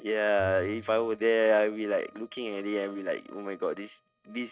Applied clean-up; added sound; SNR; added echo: neural mask model RNNoise.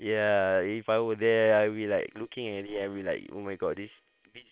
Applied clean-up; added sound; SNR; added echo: neural separator model SepFormer WHAM!.